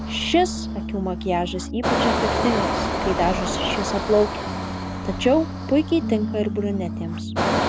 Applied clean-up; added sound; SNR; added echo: none; Piano + Engine; 1 dB; none.